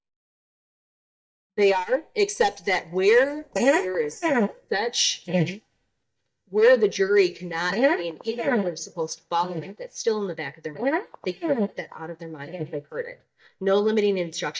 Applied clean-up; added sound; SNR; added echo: neural mask model DeepFilterNet 3.